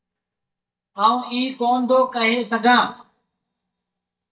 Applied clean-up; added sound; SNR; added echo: neural mask model DeepFilterNet 3.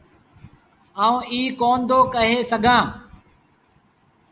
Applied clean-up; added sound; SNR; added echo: none; none; none; none.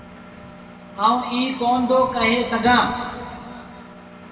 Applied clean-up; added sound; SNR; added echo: none; Engine; 19 dB; reverberation time 2.1 s.